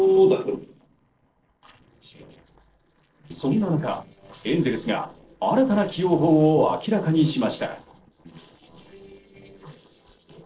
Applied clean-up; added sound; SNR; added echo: neural separator model SepFormer DNS4.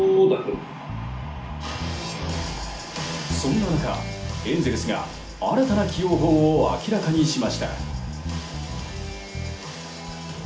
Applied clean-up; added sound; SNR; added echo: none; Bass guitar; 9 dB; reverberation time 0.4 s.